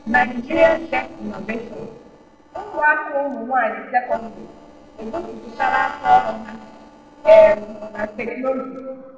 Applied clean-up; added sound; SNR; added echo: neural separator model SepFormer DNS4.